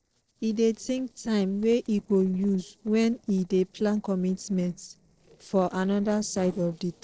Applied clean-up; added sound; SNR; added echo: neural separator model SepFormer DNS4.